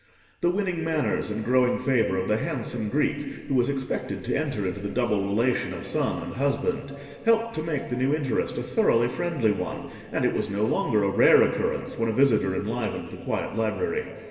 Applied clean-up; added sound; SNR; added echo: none; none; none; reverberation time 2.5 s.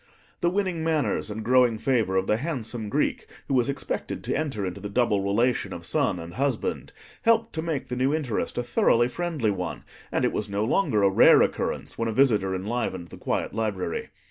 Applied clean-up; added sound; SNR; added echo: none; none; none; none.